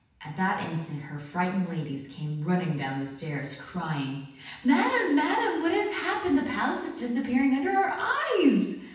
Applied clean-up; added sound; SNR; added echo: none; none; none; reverberation time 0.9 s.